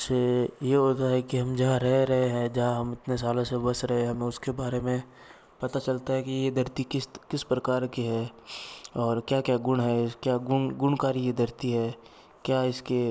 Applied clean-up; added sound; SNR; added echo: none; none; none; none.